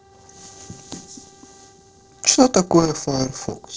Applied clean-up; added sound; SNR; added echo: neural separator model SepFormer DNS4.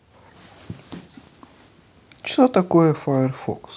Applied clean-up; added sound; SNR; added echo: none; none; none; none.